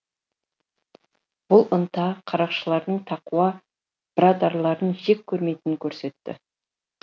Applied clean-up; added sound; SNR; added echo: none; none; none; none.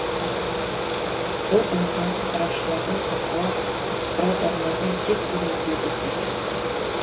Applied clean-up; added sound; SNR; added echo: none; Mechanical fan; -4 dB; reverberation time 0.8 s.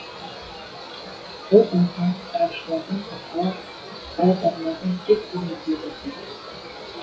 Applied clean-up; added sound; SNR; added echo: classical method WPE with log-MMSE.